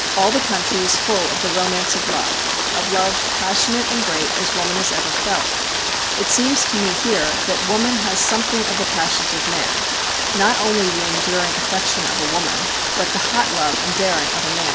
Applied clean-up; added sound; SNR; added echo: none; Rain; -3 dB; none.